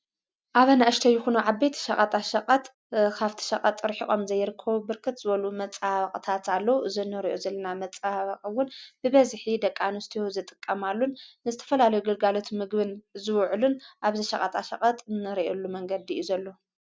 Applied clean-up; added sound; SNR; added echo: none; none; none; none.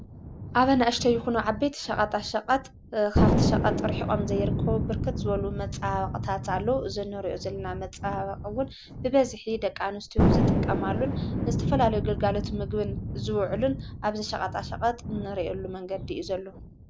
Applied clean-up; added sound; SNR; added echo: none; Thunder; 1 dB; none.